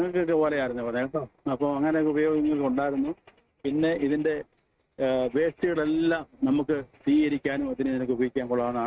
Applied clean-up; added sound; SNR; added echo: neural mask model RNNoise.